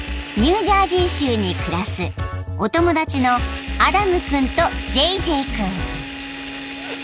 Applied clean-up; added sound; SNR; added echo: none; Drill; 10 dB; none.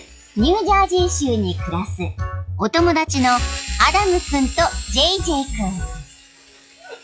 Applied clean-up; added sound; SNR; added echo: classical method log-MMSE.